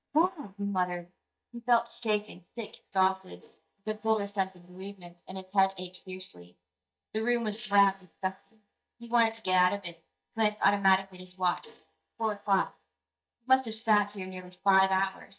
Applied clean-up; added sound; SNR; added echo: neural mask model DeepFilterNet 3.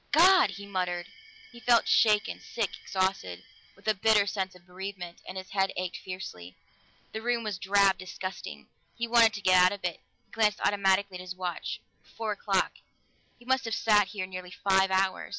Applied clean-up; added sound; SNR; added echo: none; none; none; none.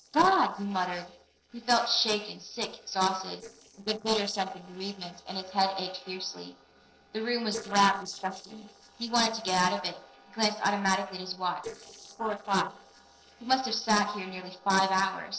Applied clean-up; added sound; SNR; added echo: neural separator model SepFormer DNS4.